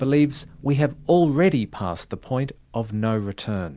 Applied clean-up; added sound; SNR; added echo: none; none; none; none.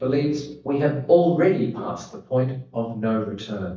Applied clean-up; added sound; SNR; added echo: neural mask model DeepFilterNet 3.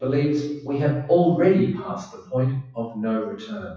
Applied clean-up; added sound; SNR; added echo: classical method WPE with log-MMSE.